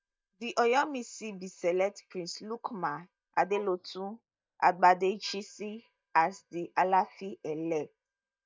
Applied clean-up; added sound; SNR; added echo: neural mask model DeepFilterNet 3.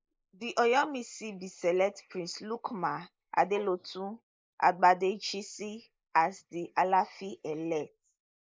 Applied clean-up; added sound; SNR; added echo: neural mask model Resemble Enhance denoiser.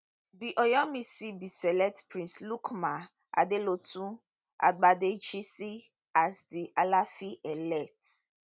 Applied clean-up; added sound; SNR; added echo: none; none; none; none.